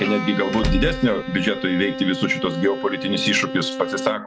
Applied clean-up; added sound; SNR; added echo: none; Bowed string instrument + Door / Car; 6 dB; none.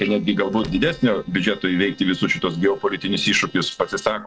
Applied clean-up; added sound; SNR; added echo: neural separator model SepFormer DNS4.